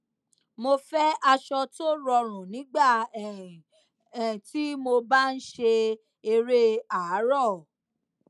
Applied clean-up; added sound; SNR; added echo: none; none; none; none.